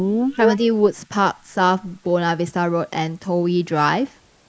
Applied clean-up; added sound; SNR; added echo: neural mask model Resemble Enhance denoiser.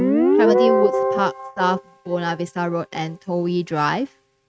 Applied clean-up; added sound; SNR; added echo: neural mask model RNNoise.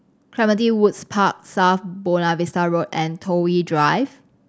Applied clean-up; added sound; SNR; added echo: none; none; none; none.